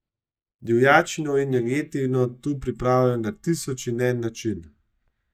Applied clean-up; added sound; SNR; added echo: neural mask model DeepFilterNet 3.